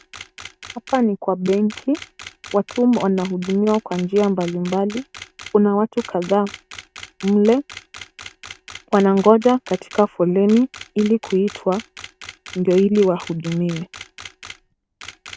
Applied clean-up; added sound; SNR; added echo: none; Camera; 19 dB; none.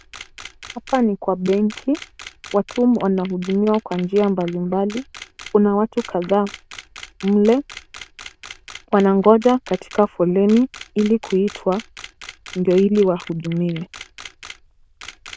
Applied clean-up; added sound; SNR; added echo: neural diffusion model UNIVERSE++.